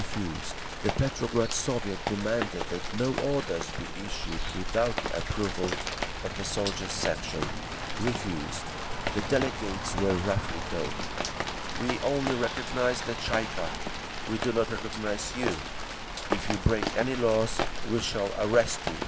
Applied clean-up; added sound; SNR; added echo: none; Rain; 2 dB; none.